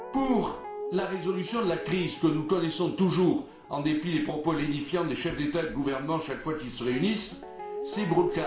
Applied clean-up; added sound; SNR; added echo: none; Guitar; 13 dB; reverberation time 0.4 s.